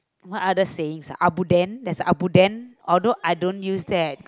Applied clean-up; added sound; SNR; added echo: none; none; none; none.